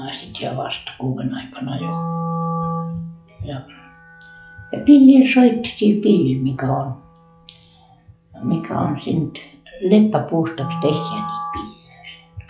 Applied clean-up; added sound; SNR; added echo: classical method log-MMSE.